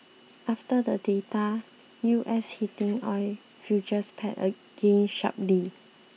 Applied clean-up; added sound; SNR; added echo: none; none; none; none.